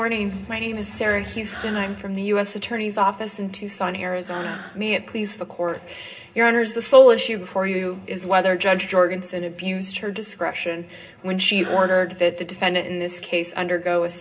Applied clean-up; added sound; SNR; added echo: none; Breathing; 17 dB; reverberation time 0.2 s.